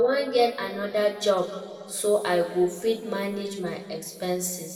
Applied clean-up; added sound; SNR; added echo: none; none; none; reverberation time 1.8 s.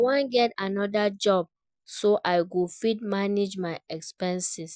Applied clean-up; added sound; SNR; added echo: none; none; none; none.